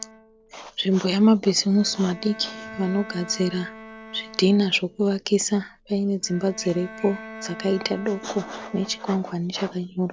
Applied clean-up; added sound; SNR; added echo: none; Bowed string instrument; 18 dB; none.